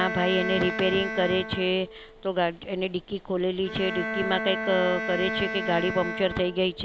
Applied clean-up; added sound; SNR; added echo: none; Bowed string instrument; 6 dB; none.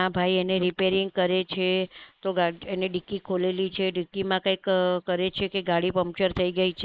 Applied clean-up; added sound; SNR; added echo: neural mask model Resemble Enhance denoiser.